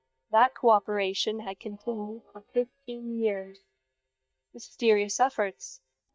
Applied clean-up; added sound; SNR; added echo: neural mask model DeepFilterNet 3.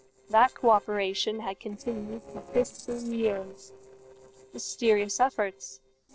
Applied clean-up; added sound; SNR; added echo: neural separator model SepFormer DNS4.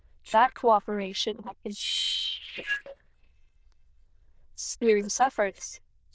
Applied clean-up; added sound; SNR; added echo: neural diffusion model UNIVERSE++.